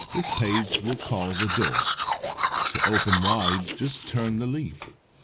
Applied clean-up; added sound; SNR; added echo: neural mask model Resemble Enhance denoiser.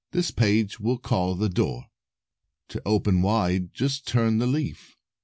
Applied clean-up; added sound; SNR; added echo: none; none; none; none.